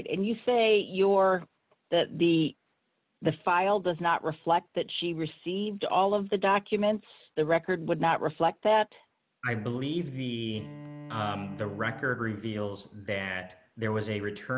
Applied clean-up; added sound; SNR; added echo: none; Bowed string instrument; 17 dB; none.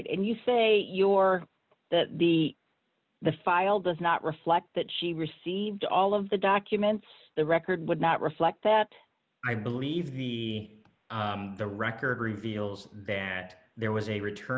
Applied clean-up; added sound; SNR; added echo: none; none; none; none.